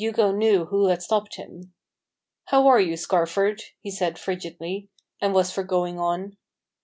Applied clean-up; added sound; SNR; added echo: none; none; none; none.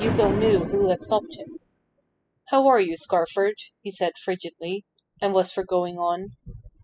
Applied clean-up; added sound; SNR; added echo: classical method spectral subtraction.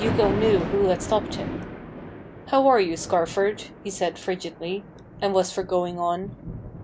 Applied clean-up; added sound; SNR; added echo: none; Thunder; 8 dB; none.